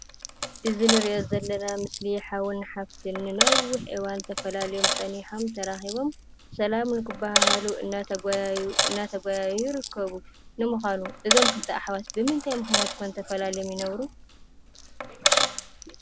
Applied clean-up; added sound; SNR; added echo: none; Coin (dropping); 0 dB; none.